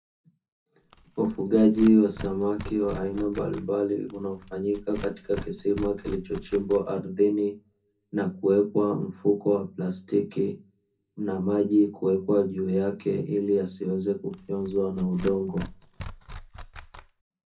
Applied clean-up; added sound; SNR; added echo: none; Tearing; 15 dB; reverberation time 0.3 s.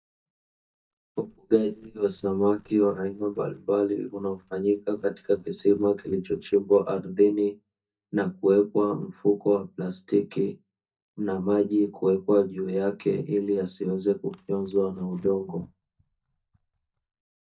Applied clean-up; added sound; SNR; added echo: neural mask model DeepFilterNet 3.